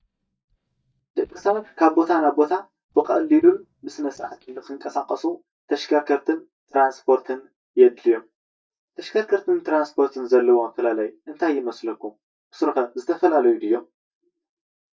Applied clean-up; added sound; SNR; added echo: neural mask model DeepFilterNet 3.